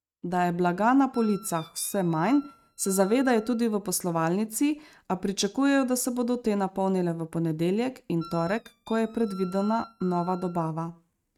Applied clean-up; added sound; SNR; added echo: neural mask model RNNoise.